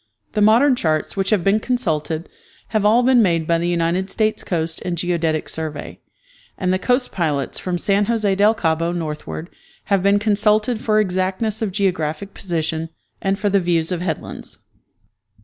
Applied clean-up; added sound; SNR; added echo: none; none; none; none.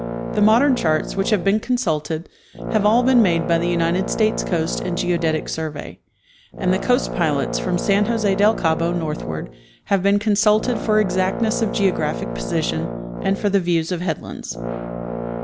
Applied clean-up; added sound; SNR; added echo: none; Brass instrument; 7 dB; none.